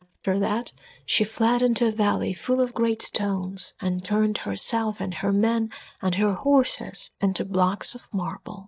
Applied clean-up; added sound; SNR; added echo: neural mask model DeepFilterNet 3.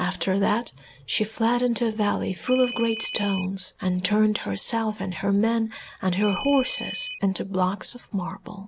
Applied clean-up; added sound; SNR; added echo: none; Ringtone; 9 dB; none.